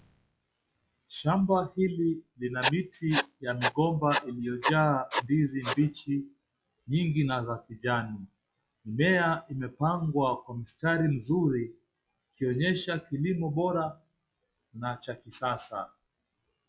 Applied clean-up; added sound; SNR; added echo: classical method log-MMSE.